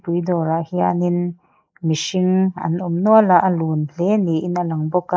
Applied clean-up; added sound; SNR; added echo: neural mask model Resemble Enhance denoiser.